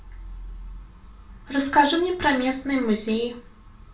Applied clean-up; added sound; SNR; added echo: none; none; none; reverberation time 0.3 s.